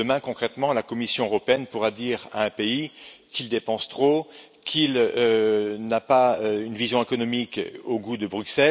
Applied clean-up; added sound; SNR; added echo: none; none; none; none.